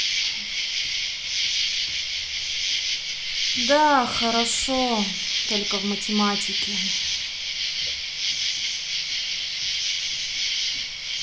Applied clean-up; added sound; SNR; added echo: none; Insect; -3 dB; none.